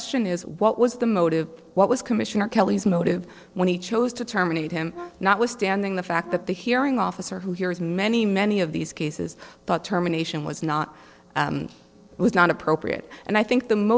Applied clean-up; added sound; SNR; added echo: neural separator model SepFormer DNS4.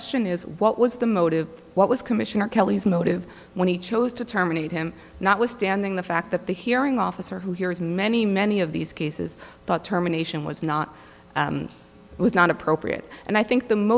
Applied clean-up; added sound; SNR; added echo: none; none; none; none.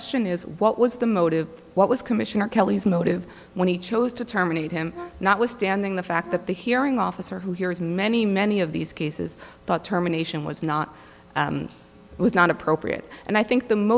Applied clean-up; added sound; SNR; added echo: none; Brass instrument; 19 dB; none.